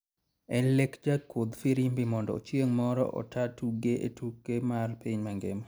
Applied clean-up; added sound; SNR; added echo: none; none; none; none.